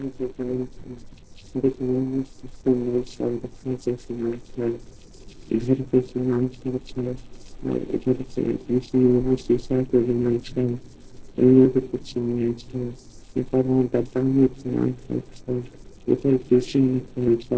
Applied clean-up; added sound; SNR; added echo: neural separator model SepFormer DNS4.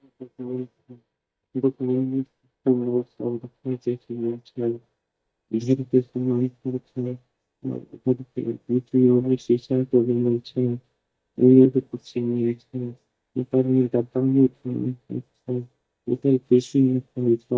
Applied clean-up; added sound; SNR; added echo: neural mask model DeepFilterNet 3.